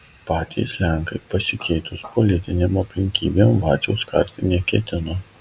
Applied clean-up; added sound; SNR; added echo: none; none; none; none.